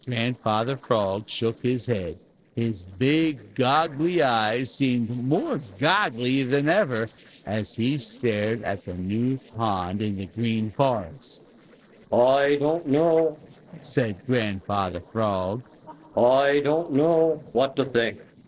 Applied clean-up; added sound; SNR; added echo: neural separator model SepFormer DNS4.